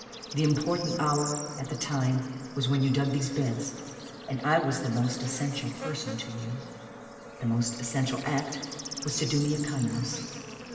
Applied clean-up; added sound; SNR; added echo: none; Bird / Insect; 12 dB; reverberation time 2.3 s.